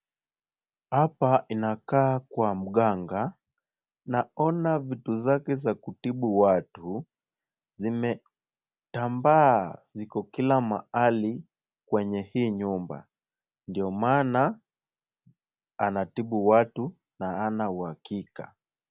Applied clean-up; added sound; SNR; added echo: none; none; none; none.